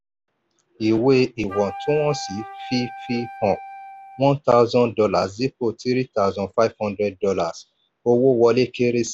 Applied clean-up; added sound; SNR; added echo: none; Wind instrument, woodwind instrument; 15 dB; none.